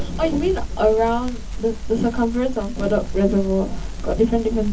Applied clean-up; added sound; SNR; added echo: none; Crackle; 6 dB; reverberation time 0.3 s.